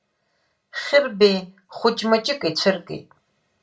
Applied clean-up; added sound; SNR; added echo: none; none; none; reverberation time 0.2 s.